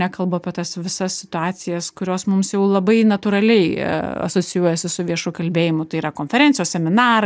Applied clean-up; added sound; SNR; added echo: none; none; none; none.